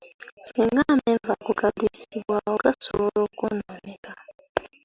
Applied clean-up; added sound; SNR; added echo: none; none; none; none.